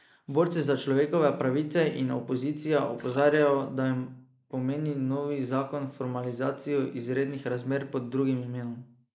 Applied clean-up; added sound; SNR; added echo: neural mask model Resemble Enhance denoiser.